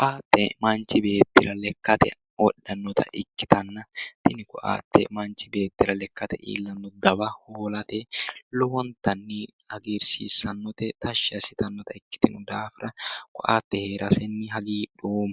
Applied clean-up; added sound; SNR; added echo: none; none; none; none.